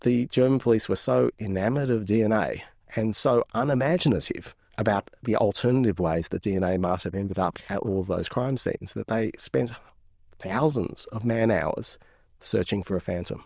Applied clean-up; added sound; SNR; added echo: neural diffusion model UNIVERSE++.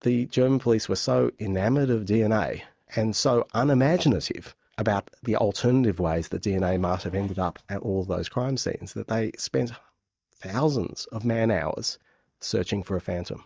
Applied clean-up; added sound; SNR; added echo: neural mask model DeepFilterNet 3.